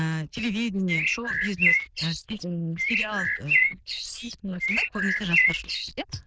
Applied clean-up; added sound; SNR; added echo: neural diffusion model UNIVERSE++.